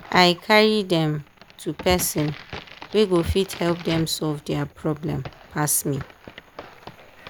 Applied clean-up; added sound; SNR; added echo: none; Crack; 17 dB; none.